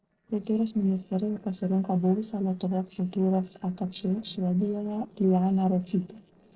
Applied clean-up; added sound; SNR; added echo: neural separator model SepFormer DNS4.